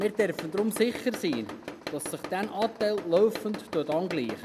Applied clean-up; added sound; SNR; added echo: none; Tools; 11 dB; none.